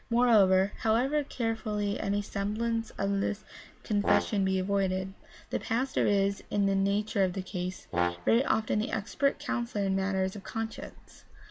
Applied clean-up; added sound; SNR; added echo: none; Brass instrument; 6 dB; none.